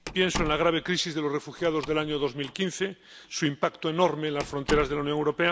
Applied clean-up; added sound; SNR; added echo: none; Slam; 13 dB; none.